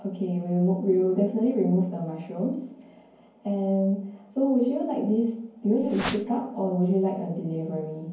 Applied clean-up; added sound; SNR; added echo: none; Whoosh, swoosh, swish; 7 dB; reverberation time 0.9 s.